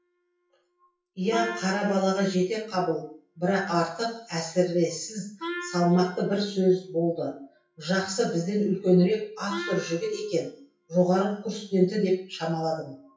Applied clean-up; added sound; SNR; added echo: classical method WPE with log-MMSE.